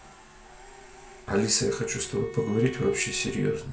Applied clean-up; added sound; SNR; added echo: none; Bowed string instrument; 17 dB; none.